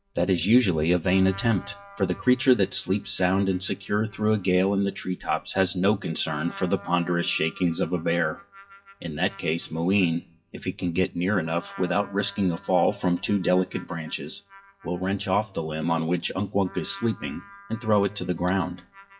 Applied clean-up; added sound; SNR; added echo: classical method WPE with log-MMSE.